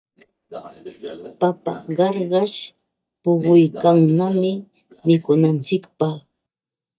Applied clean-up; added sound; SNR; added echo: neural mask model DeepFilterNet 3.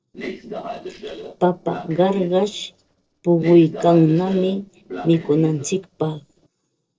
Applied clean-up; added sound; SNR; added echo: neural separator model SepFormer DNS4.